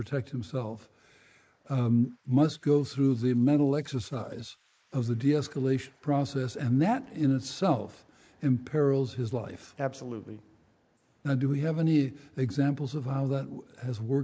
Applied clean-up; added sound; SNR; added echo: neural mask model Resemble Enhance denoiser.